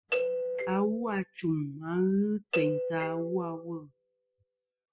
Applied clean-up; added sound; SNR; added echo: classical method spectral subtraction.